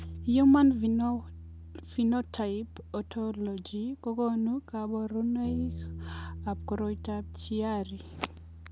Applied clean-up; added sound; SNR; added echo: none; Bass guitar; 13 dB; none.